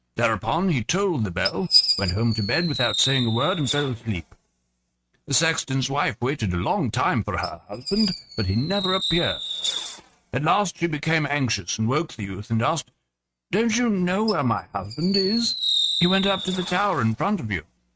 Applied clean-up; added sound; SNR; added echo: neural mask model RNNoise.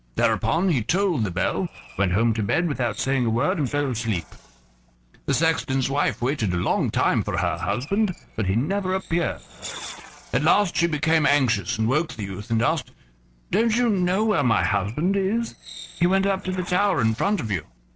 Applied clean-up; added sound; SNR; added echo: neural separator model SepFormer DNS4.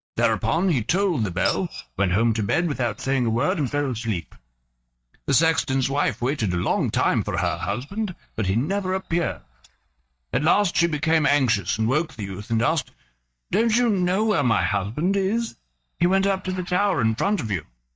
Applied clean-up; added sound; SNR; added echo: neural mask model DeepFilterNet 3.